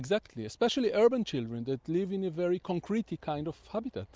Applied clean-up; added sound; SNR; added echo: none; none; none; none.